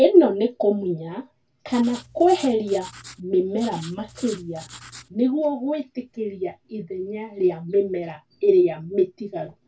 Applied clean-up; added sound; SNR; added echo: none; Writing; 19 dB; reverberation time 0.1 s.